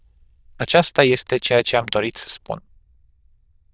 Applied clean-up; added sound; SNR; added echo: neural diffusion model UNIVERSE++.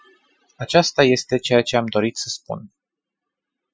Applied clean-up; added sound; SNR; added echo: classical method Wiener filter.